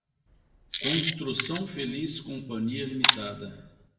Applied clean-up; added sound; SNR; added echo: none; Camera; -1 dB; reverberation time 0.8 s.